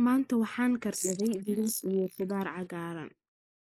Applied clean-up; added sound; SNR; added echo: neural mask model Resemble Enhance denoiser.